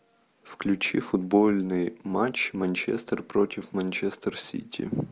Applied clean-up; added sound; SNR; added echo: none; none; none; none.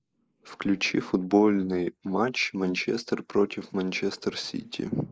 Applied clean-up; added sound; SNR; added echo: neural mask model Resemble Enhance denoiser.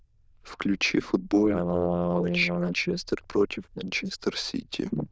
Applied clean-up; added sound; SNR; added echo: neural diffusion model UNIVERSE++.